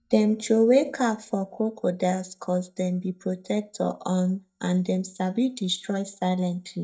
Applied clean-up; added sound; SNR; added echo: neural mask model DeepFilterNet 3.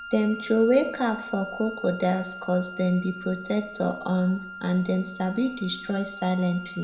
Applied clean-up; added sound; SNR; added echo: none; Wind instrument, woodwind instrument; 13 dB; reverberation time 0.7 s.